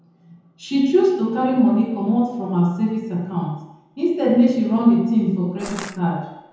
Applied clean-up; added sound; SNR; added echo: none; Crushing; 13 dB; reverberation time 0.9 s.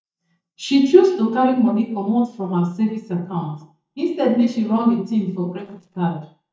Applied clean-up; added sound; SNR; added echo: neural mask model DeepFilterNet 3.